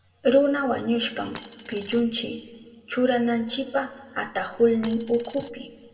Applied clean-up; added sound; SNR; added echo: none; Coin (dropping); 16 dB; reverberation time 1.6 s.